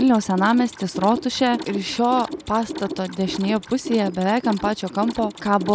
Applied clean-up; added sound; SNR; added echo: none; Mechanisms; 12 dB; none.